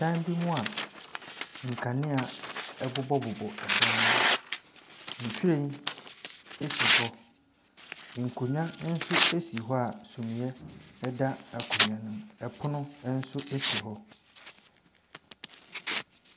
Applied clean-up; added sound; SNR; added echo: none; Tearing; -2 dB; none.